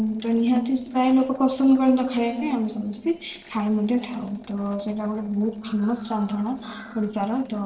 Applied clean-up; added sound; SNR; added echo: neural separator model SepFormer DNS4.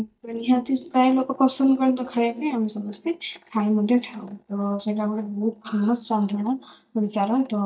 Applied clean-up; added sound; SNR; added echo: neural mask model DeepFilterNet 3.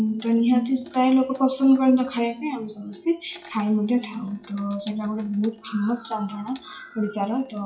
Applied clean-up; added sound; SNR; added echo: classical method WPE with log-MMSE.